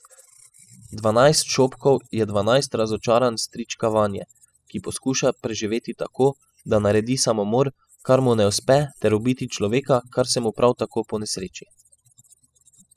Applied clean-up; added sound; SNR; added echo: classical method spectral subtraction.